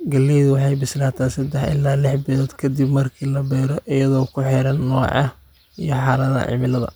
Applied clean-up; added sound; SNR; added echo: none; none; none; none.